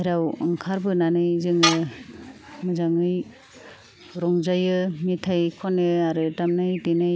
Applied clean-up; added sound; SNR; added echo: none; Tools; 8 dB; none.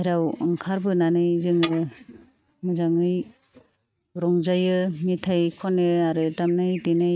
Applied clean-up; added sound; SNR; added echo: neural mask model RNNoise.